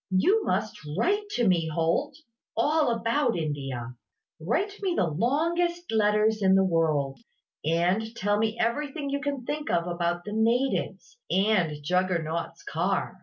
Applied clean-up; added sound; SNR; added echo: none; none; none; none.